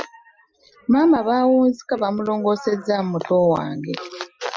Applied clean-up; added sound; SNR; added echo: classical method Wiener filter.